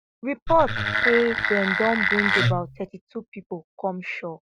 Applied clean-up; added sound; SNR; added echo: none; Wood; -2 dB; none.